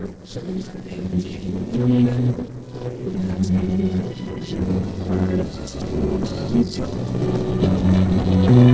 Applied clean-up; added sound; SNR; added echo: neural separator model SepFormer DNS4.